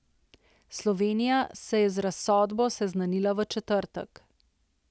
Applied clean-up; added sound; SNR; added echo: none; none; none; none.